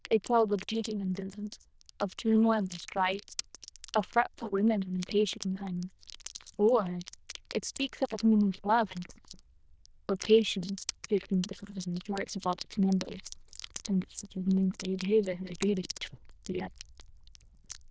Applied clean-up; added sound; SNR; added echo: neural diffusion model UNIVERSE++.